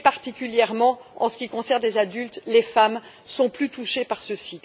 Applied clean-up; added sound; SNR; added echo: none; none; none; none.